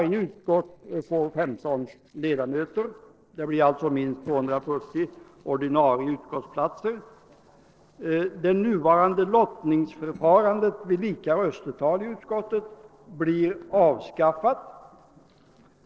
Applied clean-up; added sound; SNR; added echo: neural separator model SepFormer DNS4.